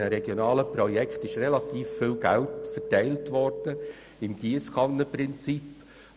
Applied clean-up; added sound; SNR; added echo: none; Telephone; 10 dB; none.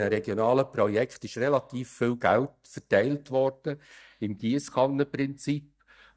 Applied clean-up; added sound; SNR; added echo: neural mask model DeepFilterNet 3.